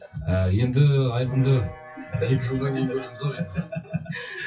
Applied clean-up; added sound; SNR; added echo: classical method WPE with log-MMSE.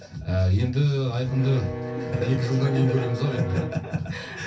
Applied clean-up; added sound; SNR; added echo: none; Bowed string instrument; 10 dB; reverberation time 0.3 s.